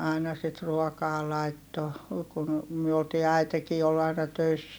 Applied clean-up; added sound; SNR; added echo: none; none; none; none.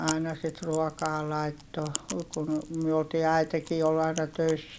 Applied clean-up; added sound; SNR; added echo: none; Chewing, mastication; 11 dB; none.